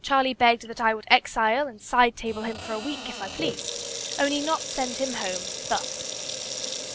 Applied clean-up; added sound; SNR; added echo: none; Sink (filling or washing) / Water tap, faucet; 8 dB; none.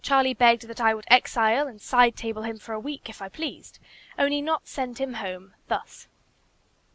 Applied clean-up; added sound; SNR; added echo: none; none; none; none.